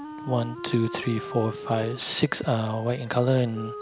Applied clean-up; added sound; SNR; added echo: none; Wind instrument, woodwind instrument; 13 dB; none.